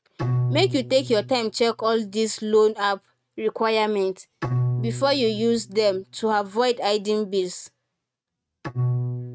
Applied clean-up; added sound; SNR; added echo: neural mask model RNNoise.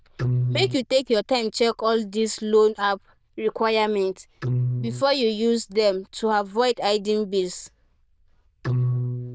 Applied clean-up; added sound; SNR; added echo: neural diffusion model UNIVERSE++.